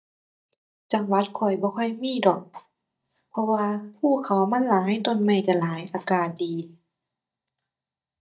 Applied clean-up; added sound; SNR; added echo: neural mask model DeepFilterNet 3.